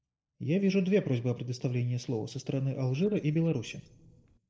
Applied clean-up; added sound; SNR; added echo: neural separator model SepFormer DNS4.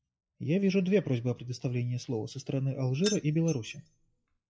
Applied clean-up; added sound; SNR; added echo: classical method WPE with log-MMSE.